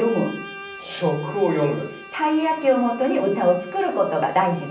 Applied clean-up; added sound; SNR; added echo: none; Bowed string instrument; 17 dB; reverberation time 0.6 s.